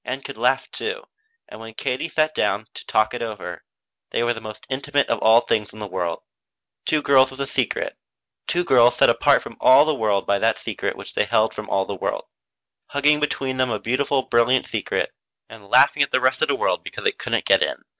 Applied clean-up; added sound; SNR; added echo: none; none; none; none.